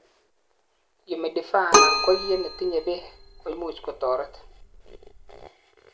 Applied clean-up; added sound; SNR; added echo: none; Keyboard (musical); -3 dB; none.